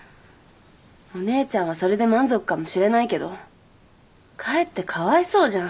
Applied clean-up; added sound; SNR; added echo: none; none; none; none.